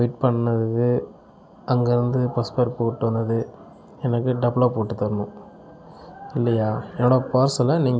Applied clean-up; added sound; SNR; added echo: none; none; none; none.